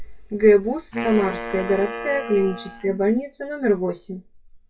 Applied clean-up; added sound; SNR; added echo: classical method WPE with log-MMSE.